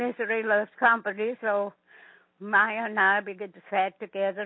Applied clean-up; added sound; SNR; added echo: none; none; none; none.